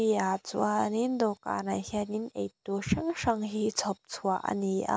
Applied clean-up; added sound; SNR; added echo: none; none; none; none.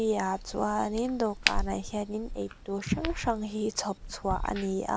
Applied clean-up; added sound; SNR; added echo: none; Crack; 5 dB; none.